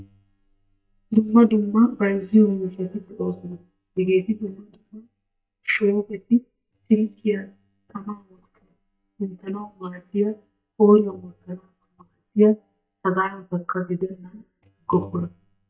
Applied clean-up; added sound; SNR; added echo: neural mask model DeepFilterNet 3.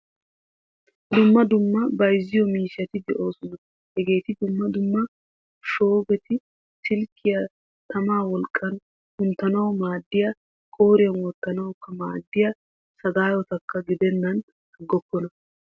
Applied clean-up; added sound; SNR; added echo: none; none; none; none.